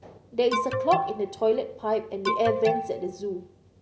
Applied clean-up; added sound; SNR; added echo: none; Alarm; 5 dB; none.